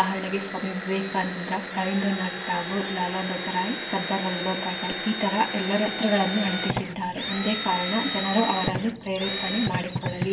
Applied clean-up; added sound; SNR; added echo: none; Drill; 4 dB; reverberation time 0.6 s.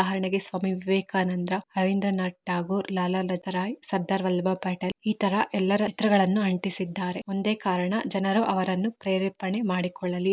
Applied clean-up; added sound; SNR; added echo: none; none; none; none.